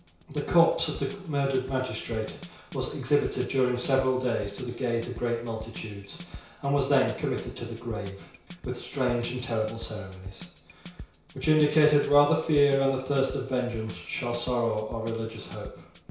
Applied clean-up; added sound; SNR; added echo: none; Drum kit; 17 dB; reverberation time 0.6 s.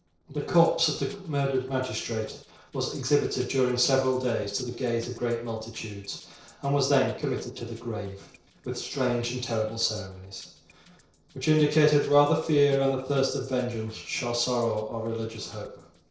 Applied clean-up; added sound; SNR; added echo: neural separator model SepFormer DNS4.